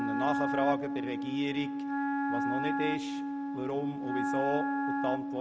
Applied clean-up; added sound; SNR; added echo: none; Wind instrument, woodwind instrument; -3 dB; none.